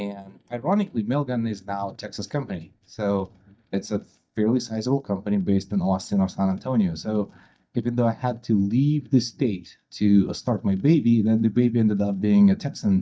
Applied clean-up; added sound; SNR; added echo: neural mask model DeepFilterNet 3.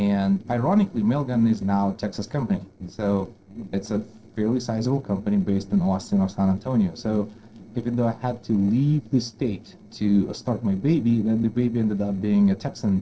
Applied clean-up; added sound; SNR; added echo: neural separator model SepFormer DNS4.